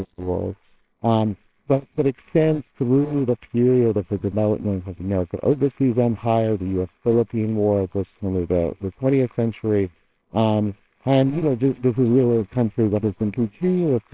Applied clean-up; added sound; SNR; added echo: neural separator model SepFormer WHAMR!.